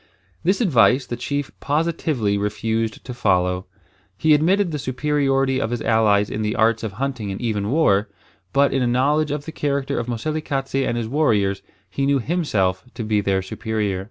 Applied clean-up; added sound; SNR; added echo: none; none; none; none.